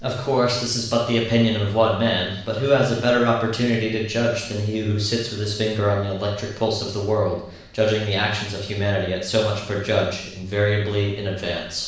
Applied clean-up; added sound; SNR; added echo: none; none; none; reverberation time 0.7 s.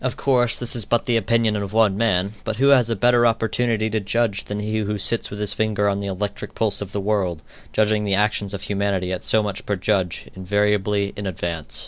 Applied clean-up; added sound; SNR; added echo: none; none; none; none.